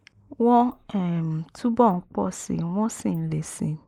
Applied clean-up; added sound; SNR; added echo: neural mask model Resemble Enhance denoiser.